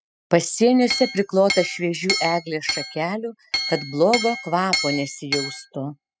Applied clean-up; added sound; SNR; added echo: classical method spectral subtraction.